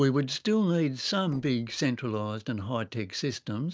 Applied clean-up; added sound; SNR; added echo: neural separator model SepFormer DNS4.